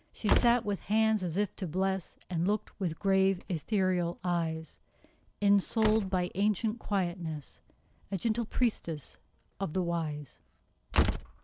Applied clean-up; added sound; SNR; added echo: none; Slam; 8 dB; none.